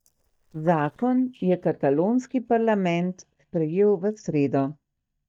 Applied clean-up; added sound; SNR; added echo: neural mask model DeepFilterNet 3.